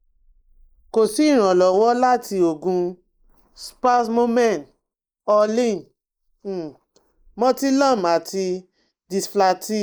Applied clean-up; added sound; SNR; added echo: neural mask model Resemble Enhance denoiser.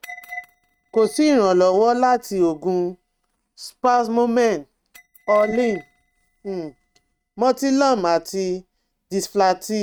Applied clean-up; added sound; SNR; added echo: neural mask model RNNoise.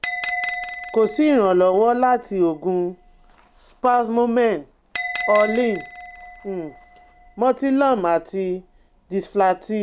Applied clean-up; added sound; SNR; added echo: none; Bell; 12 dB; none.